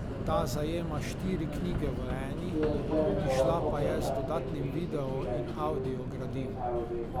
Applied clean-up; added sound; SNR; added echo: none; Subway, metro, underground; -4 dB; none.